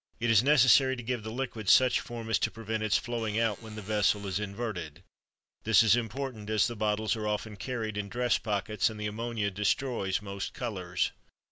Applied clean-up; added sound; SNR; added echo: none; Alarm; 18 dB; none.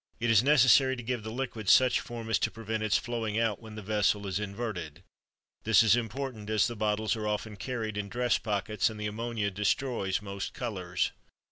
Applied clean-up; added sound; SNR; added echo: none; none; none; none.